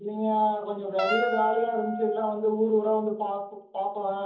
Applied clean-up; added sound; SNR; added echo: none; Wind instrument, woodwind instrument; 5 dB; reverberation time 0.7 s.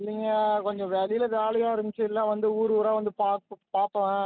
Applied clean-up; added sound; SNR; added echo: none; none; none; none.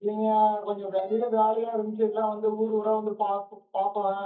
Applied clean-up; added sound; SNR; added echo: neural mask model DeepFilterNet 3.